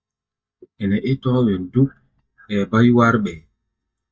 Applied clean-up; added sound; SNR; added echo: neural mask model DeepFilterNet 3.